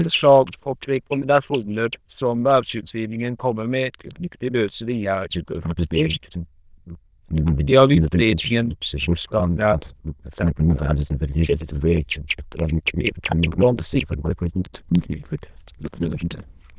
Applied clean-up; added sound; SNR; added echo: neural diffusion model UNIVERSE++.